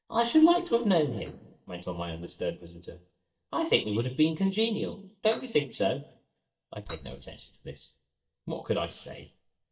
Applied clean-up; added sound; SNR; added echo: neural mask model DeepFilterNet 3.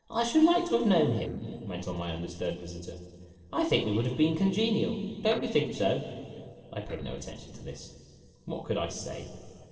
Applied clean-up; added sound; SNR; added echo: neural separator model SepFormer DNS4.